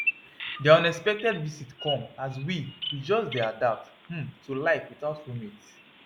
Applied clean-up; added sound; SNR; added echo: none; Bird vocalization, bird call, bird song; 11 dB; none.